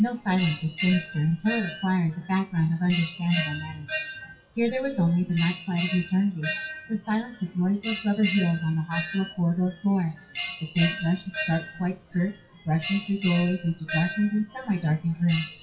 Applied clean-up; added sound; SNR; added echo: classical method WPE with log-MMSE.